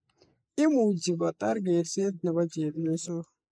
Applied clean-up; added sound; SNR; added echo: neural mask model Resemble Enhance denoiser.